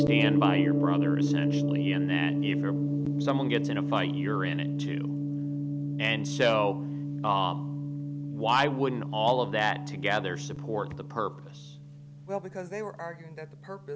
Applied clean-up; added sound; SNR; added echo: none; Gong; -2 dB; none.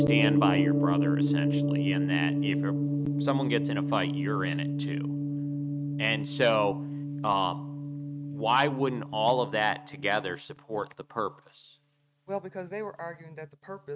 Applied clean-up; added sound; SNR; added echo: neural mask model RNNoise.